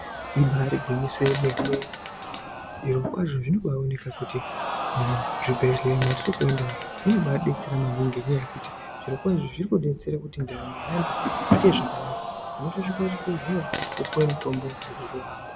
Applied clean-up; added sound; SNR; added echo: none; Fart + Crowd; 7 dB; none.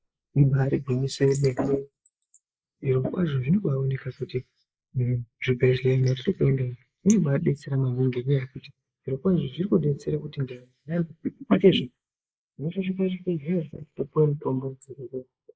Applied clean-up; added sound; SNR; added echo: neural mask model Resemble Enhance denoiser.